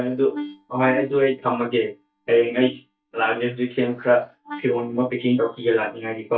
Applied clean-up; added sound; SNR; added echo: neural mask model DeepFilterNet 3.